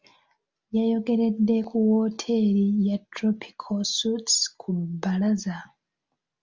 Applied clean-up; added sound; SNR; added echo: none; none; none; none.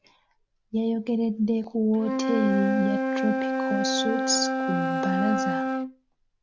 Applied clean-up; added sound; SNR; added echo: none; Wind instrument, woodwind instrument; 1 dB; none.